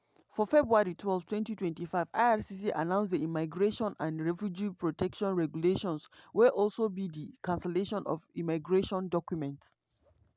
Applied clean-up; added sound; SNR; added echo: none; none; none; none.